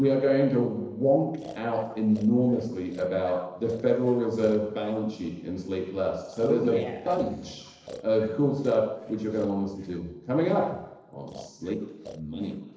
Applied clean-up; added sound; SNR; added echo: neural separator model SepFormer DNS4.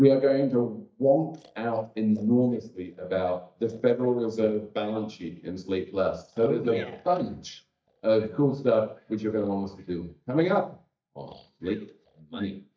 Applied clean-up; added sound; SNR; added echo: neural mask model DeepFilterNet 3.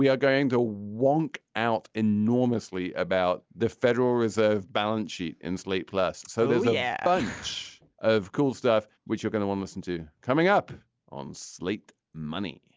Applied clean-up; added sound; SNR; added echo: none; none; none; none.